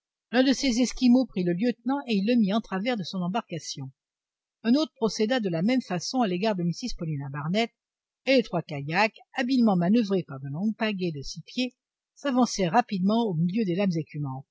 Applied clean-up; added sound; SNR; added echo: none; none; none; none.